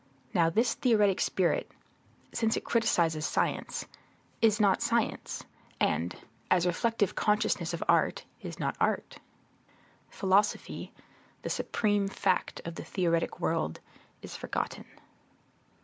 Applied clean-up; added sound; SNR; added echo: none; none; none; none.